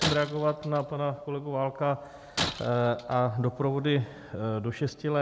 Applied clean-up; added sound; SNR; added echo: none; Shatter; 10 dB; none.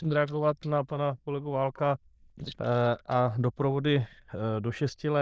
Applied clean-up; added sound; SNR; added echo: neural diffusion model UNIVERSE++.